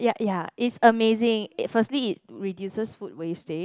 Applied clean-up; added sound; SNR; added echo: none; none; none; none.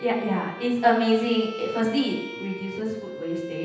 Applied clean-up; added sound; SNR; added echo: none; Bowed string instrument; 13 dB; reverberation time 0.9 s.